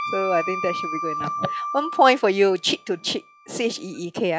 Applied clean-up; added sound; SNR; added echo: classical method log-MMSE.